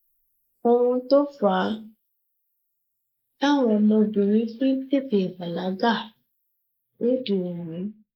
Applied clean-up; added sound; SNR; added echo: neural mask model Resemble Enhance denoiser.